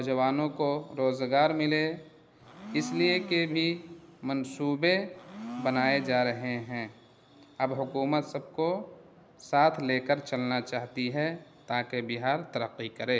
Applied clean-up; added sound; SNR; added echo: none; Domestic sounds, home sounds; 12 dB; none.